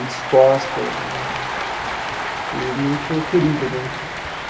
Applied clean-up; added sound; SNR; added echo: none; Cheering; 5 dB; reverberation time 2.7 s.